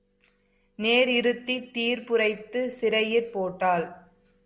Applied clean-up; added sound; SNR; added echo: none; none; none; none.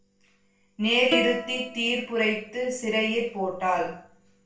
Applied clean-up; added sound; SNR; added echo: none; Plucked string instrument; 8 dB; reverberation time 0.4 s.